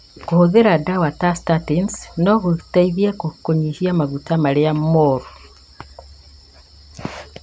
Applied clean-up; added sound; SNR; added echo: none; none; none; none.